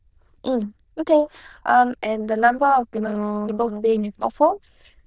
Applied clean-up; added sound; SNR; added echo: neural diffusion model UNIVERSE++.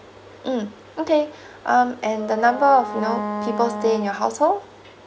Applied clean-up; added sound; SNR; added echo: none; Wind instrument, woodwind instrument; 9 dB; none.